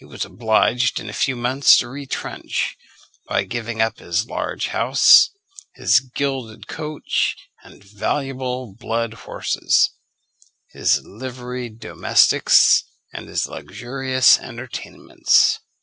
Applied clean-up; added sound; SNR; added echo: none; none; none; none.